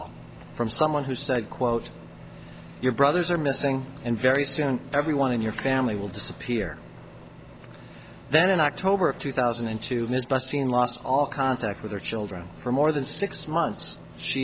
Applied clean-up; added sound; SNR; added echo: none; Microwave oven; 18 dB; none.